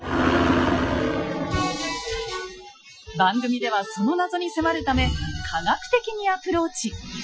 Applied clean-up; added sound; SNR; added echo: classical method Wiener filter.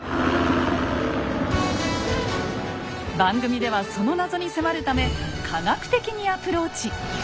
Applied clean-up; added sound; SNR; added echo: none; Plucked string instrument; 15 dB; none.